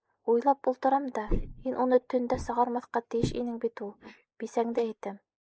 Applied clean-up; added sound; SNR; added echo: neural mask model Resemble Enhance denoiser.